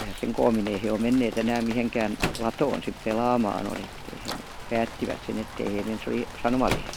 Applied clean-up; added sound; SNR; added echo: none; Rain + Microwave oven; 9 dB; none.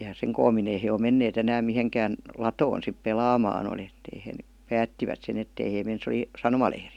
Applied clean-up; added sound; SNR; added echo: none; none; none; none.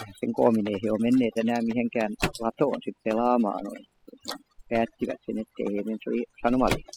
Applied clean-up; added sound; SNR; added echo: classical method spectral subtraction.